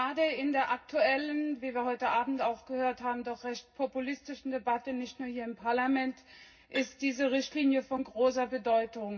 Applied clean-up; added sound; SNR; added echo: none; Bowed string instrument; 17 dB; reverberation time 0.4 s.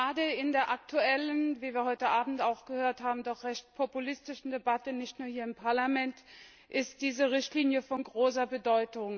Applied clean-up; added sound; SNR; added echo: none; none; none; none.